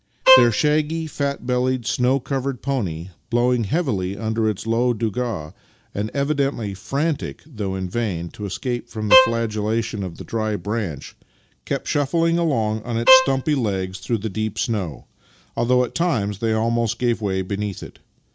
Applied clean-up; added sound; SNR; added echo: none; Bowed string instrument; -1 dB; none.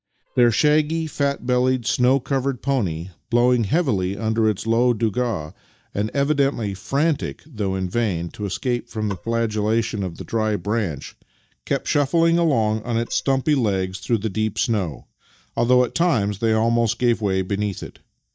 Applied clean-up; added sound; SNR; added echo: neural mask model DeepFilterNet 3.